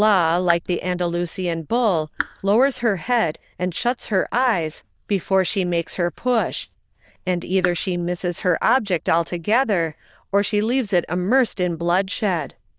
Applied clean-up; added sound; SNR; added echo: neural diffusion model UNIVERSE++.